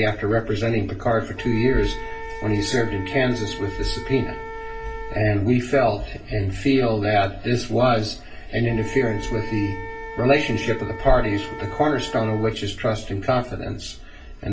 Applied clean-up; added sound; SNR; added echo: none; Wind instrument, woodwind instrument; 15 dB; reverberation time 0.3 s.